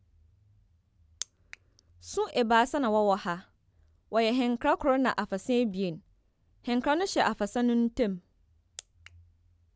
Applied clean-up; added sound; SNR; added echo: none; none; none; none.